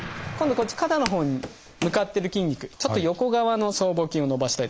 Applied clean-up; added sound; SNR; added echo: none; Explosion + Walk, footsteps; 14 dB; none.